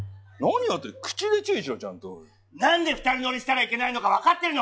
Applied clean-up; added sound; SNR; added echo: classical method log-MMSE.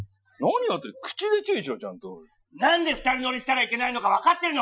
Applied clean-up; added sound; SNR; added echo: classical method Wiener filter.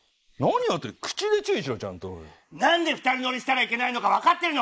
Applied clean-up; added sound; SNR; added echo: neural mask model Resemble Enhance denoiser.